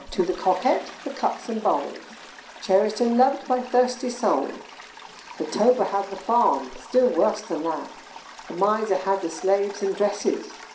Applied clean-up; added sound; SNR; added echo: none; Toilet flush; 18 dB; reverberation time 0.5 s.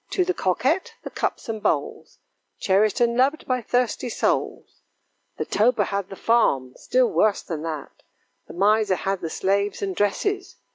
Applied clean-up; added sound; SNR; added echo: none; none; none; none.